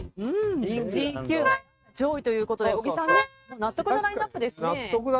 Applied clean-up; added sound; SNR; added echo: neural mask model RNNoise.